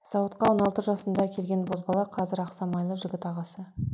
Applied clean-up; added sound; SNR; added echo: none; none; none; none.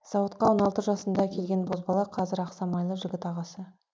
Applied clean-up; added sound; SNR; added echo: neural mask model Resemble Enhance denoiser.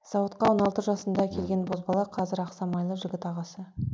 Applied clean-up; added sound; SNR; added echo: none; Brass instrument; 15 dB; none.